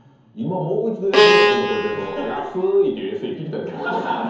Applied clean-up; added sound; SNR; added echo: none; Bowed string instrument; -4 dB; reverberation time 0.9 s.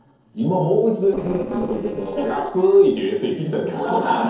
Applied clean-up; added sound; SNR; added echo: neural separator model SepFormer DNS4.